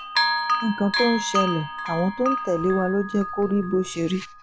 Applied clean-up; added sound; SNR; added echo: none; Bell; 3 dB; none.